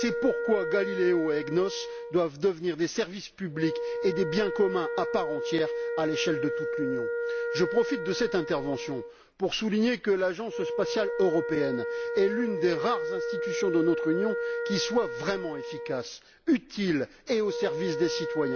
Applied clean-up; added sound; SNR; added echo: none; Wind instrument, woodwind instrument; 4 dB; none.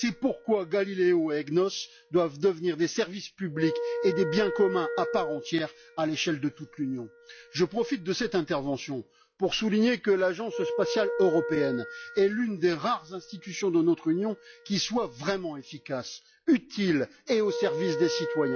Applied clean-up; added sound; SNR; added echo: classical method log-MMSE.